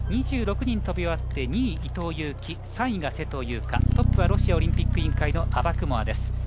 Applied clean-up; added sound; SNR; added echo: none; Bass guitar; -5 dB; none.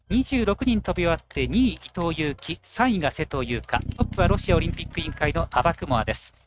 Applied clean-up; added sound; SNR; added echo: neural mask model RNNoise.